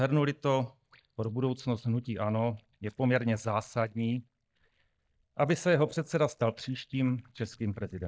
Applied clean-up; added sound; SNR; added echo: neural mask model DeepFilterNet 3.